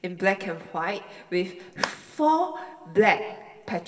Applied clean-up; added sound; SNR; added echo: none; Clapping; 11 dB; reverberation time 2.2 s.